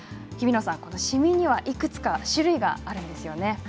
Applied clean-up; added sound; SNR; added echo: none; none; none; none.